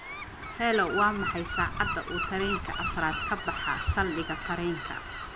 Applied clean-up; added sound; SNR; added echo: none; Gull, seagull; 4 dB; none.